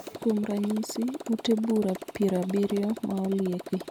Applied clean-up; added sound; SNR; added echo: none; Motorcycle; 12 dB; none.